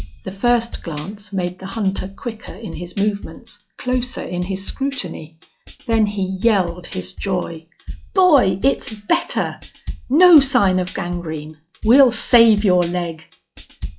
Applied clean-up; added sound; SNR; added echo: classical method log-MMSE.